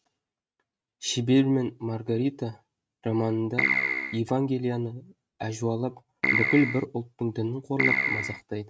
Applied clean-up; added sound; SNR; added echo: neural mask model RNNoise.